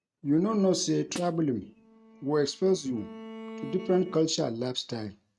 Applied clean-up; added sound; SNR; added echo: neural mask model RNNoise.